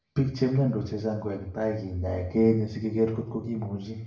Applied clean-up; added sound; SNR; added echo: none; none; none; reverberation time 0.6 s.